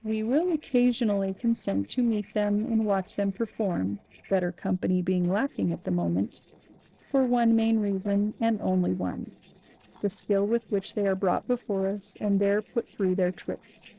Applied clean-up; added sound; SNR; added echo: neural separator model SepFormer DNS4.